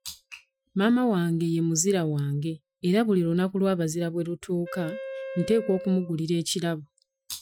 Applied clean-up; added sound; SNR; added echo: classical method Wiener filter.